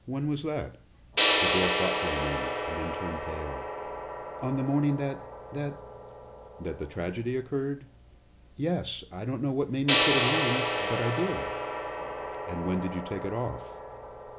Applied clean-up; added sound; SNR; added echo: none; Gong; -4 dB; none.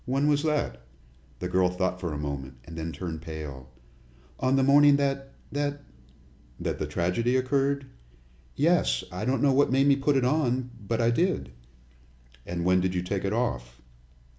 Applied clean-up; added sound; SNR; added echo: none; none; none; none.